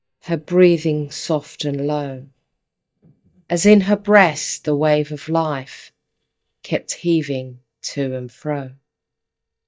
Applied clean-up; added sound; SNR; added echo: neural mask model DeepFilterNet 3.